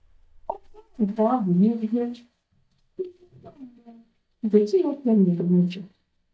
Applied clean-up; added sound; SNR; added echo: neural mask model DeepFilterNet 3.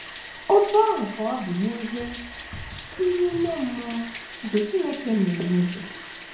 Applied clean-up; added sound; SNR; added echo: none; Bathtub (filling or washing); 10 dB; reverberation time 0.6 s.